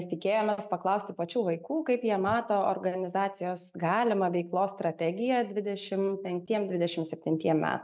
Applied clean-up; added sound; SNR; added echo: none; none; none; none.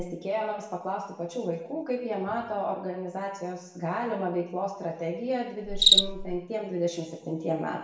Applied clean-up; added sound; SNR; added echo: none; Cricket; 1 dB; reverberation time 0.8 s.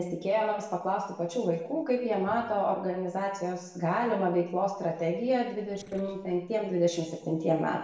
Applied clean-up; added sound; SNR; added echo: neural separator model SepFormer DNS4.